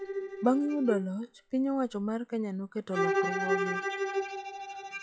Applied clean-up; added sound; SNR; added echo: classical method log-MMSE.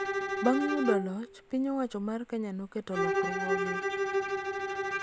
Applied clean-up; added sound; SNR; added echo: none; Bowed string instrument; -1 dB; none.